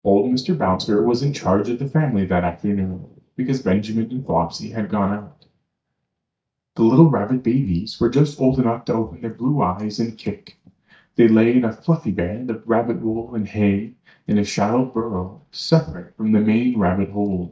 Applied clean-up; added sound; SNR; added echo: neural mask model DeepFilterNet 3.